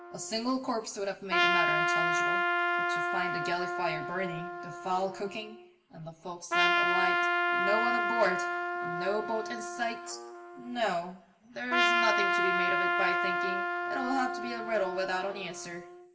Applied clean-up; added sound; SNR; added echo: none; Trumpet; -4 dB; reverberation time 0.7 s.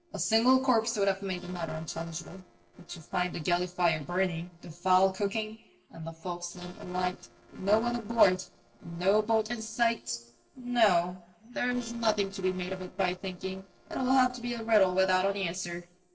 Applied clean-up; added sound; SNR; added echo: neural separator model SepFormer DNS4.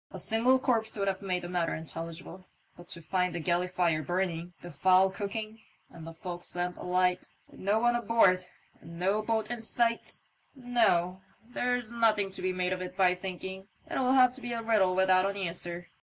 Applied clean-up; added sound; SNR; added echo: none; none; none; none.